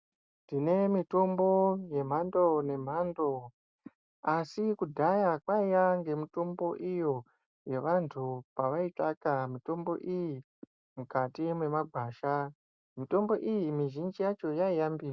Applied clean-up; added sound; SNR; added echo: none; none; none; none.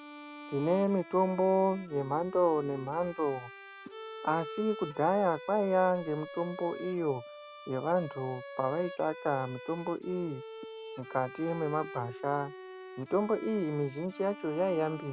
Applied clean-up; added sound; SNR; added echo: none; Bowed string instrument; 14 dB; none.